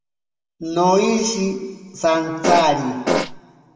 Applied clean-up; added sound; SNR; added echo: none; Fart; 0 dB; reverberation time 1.6 s.